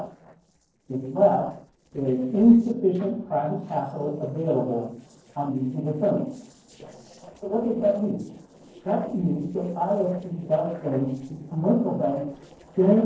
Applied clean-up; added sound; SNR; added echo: neural separator model SepFormer DNS4.